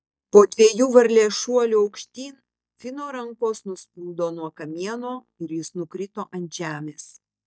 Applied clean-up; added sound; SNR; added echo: neural mask model DeepFilterNet 3.